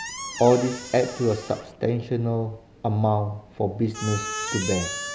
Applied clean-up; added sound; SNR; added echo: none; Squeak; 11 dB; none.